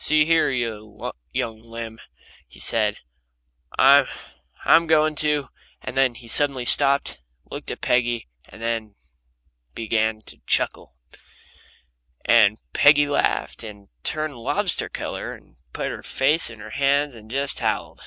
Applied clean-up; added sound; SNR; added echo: none; none; none; none.